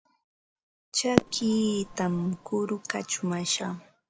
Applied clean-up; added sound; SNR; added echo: none; Fireworks; 2 dB; none.